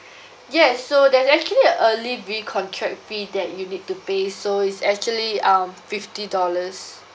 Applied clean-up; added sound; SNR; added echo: none; none; none; none.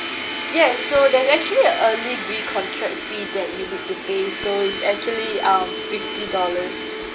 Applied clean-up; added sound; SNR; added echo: none; Domestic sounds, home sounds; 6 dB; none.